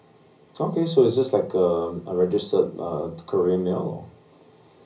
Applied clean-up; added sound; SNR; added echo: none; none; none; reverberation time 0.5 s.